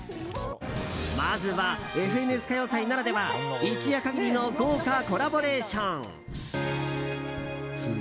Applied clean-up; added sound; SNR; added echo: none; Fire; 16 dB; none.